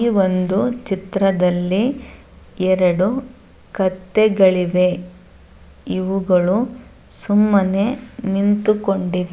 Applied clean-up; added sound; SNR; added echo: none; none; none; none.